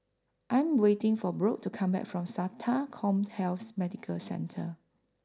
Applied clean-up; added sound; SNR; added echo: none; none; none; none.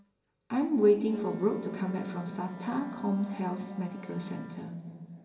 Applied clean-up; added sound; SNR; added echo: none; Wind instrument, woodwind instrument; 18 dB; reverberation time 2.4 s.